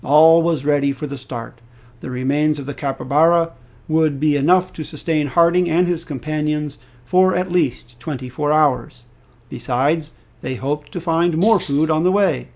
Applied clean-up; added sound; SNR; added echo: none; Rattle (instrument); 12 dB; none.